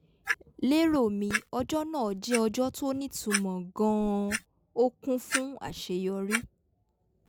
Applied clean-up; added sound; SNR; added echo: none; Clock; 9 dB; none.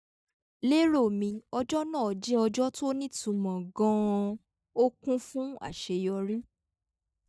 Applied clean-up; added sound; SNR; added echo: neural mask model DeepFilterNet 3.